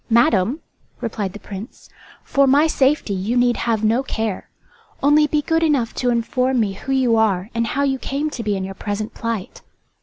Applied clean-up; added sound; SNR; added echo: none; none; none; none.